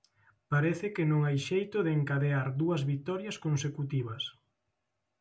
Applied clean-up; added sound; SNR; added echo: none; none; none; none.